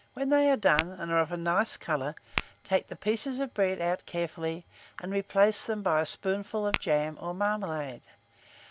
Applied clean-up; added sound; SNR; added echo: none; Tap / Glass; 11 dB; none.